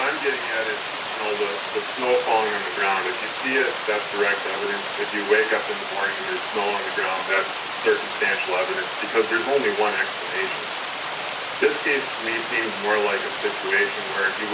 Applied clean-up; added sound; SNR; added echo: none; Water; 4 dB; none.